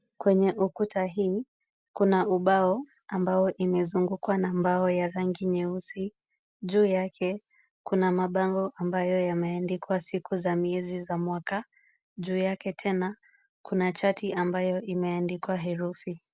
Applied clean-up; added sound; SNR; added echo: none; none; none; none.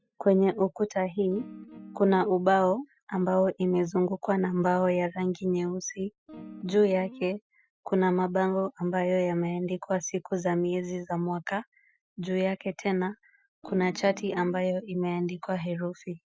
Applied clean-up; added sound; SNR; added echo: classical method Wiener filter.